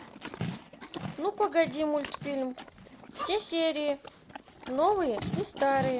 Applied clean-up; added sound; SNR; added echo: none; Livestock, farm animals, working animals; 10 dB; none.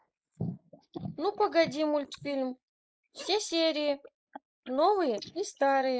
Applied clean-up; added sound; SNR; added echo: neural mask model Resemble Enhance denoiser.